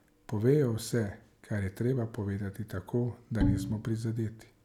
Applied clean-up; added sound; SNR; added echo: none; Bowed string instrument; 2 dB; none.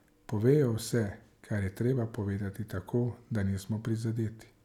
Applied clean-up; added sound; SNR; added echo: none; none; none; none.